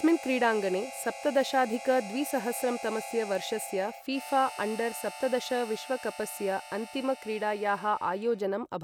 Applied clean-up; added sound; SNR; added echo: none; Harmonica; 13 dB; none.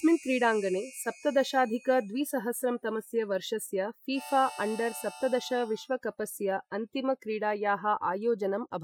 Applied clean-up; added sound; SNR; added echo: classical method Wiener filter.